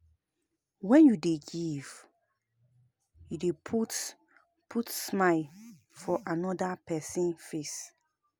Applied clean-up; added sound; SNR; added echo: none; none; none; none.